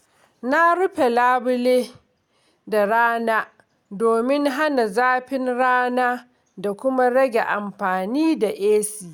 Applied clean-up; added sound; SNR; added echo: none; none; none; none.